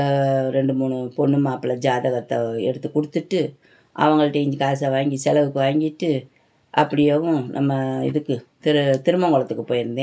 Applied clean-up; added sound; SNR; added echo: none; none; none; none.